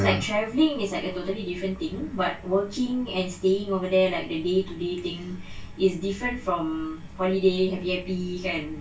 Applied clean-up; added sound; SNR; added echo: none; none; none; reverberation time 0.2 s.